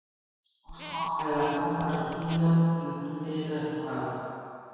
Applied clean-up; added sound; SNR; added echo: none; Squeak; 15 dB; reverberation time 2.1 s.